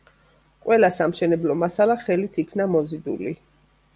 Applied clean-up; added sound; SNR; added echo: none; none; none; none.